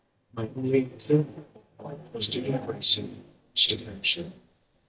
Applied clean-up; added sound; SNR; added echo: neural mask model DeepFilterNet 3.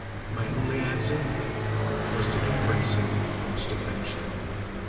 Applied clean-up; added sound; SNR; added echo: none; Car passing by; -4 dB; reverberation time 2.8 s.